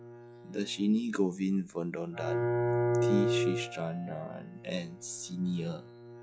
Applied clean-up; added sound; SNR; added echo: classical method log-MMSE.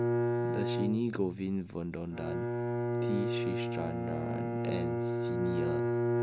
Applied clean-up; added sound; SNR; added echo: none; Bowed string instrument; -5 dB; none.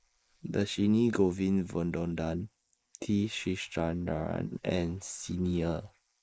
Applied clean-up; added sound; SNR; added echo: neural mask model Resemble Enhance denoiser.